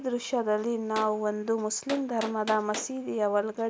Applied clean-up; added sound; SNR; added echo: none; Gunshot, gunfire; 14 dB; none.